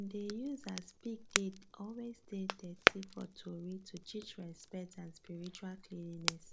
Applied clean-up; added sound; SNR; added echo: none; Crackle; -4 dB; none.